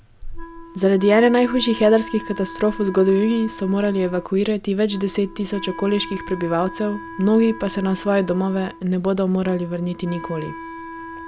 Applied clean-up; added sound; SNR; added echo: none; Wind instrument, woodwind instrument; 16 dB; none.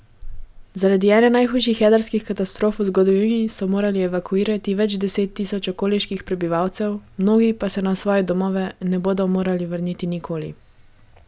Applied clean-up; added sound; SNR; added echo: none; none; none; none.